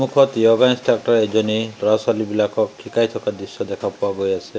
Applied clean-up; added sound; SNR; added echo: none; none; none; none.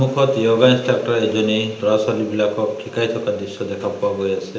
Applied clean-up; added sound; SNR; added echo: none; none; none; reverberation time 0.9 s.